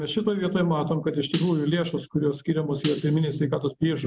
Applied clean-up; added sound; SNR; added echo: none; Tambourine; -3 dB; none.